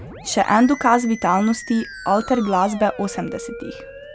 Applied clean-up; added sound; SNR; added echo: none; Musical instrument; 16 dB; none.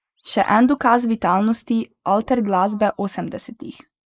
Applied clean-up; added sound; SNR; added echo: neural mask model Resemble Enhance denoiser.